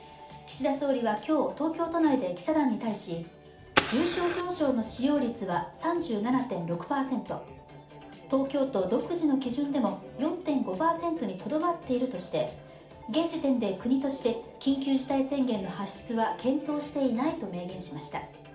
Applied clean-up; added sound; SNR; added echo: none; Fire; 4 dB; reverberation time 0.4 s.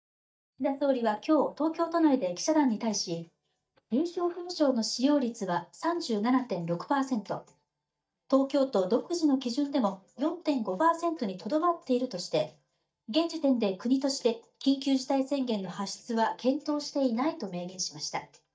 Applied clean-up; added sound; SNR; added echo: neural mask model DeepFilterNet 3.